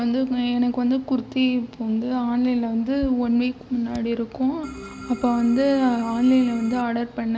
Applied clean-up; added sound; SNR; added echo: none; Organ; 16 dB; none.